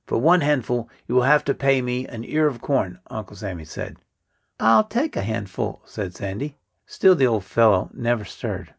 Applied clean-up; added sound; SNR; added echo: none; none; none; none.